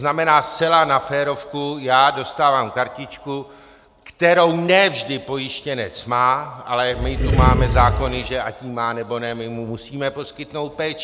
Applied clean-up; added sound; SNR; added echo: none; Animal; -2 dB; none.